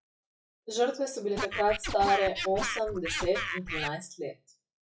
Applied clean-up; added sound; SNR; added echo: classical method WPE with log-MMSE.